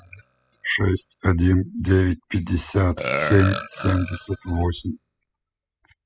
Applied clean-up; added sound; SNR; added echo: classical method spectral subtraction.